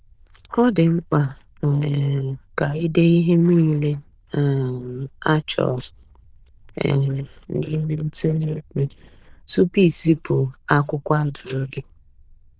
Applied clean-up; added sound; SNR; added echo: neural diffusion model UNIVERSE++.